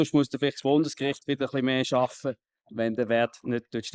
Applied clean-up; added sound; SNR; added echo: neural mask model Resemble Enhance denoiser.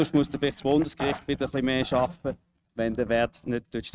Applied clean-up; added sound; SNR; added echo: neural mask model RNNoise.